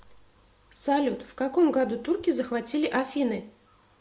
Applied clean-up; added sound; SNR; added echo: none; none; none; none.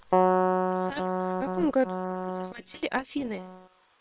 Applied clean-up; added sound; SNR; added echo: neural separator model SepFormer WHAM!.